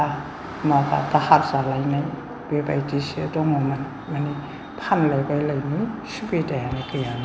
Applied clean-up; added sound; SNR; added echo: none; none; none; none.